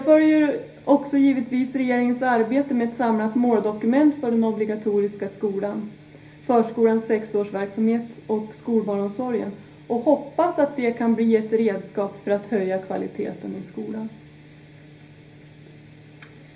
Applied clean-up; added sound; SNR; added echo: none; none; none; reverberation time 0.3 s.